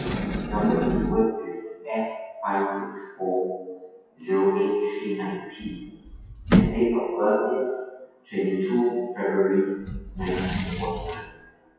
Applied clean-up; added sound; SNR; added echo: classical method WPE with log-MMSE.